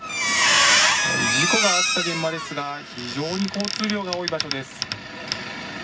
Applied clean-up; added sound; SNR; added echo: none; Squeak; -5 dB; reverberation time 0.4 s.